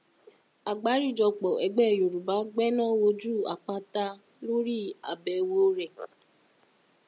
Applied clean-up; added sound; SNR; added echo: none; none; none; none.